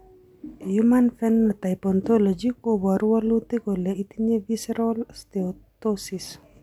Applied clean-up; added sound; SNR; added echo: none; none; none; none.